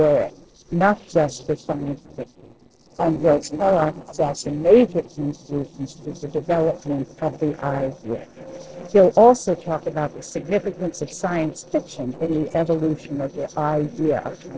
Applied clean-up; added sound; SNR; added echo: neural separator model SepFormer DNS4.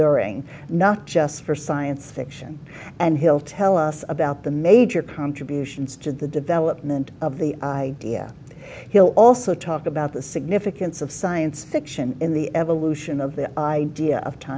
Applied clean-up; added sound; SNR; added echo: none; none; none; none.